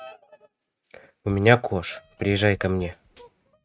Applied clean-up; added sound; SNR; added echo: neural mask model RNNoise.